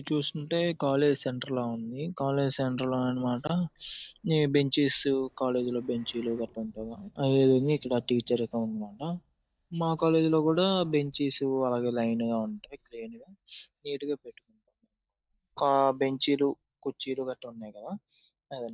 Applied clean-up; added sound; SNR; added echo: neural mask model DeepFilterNet 3.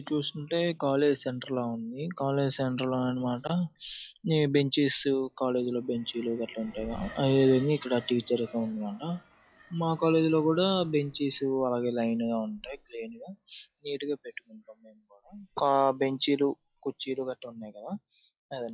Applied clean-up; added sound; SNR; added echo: classical method log-MMSE.